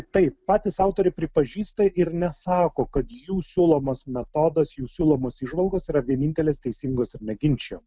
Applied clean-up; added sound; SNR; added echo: none; none; none; none.